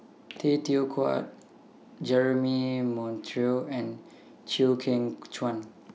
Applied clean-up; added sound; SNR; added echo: none; none; none; none.